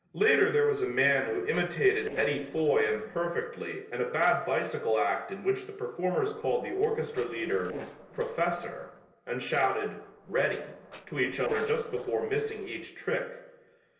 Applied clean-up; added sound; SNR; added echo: neural separator model SepFormer DNS4.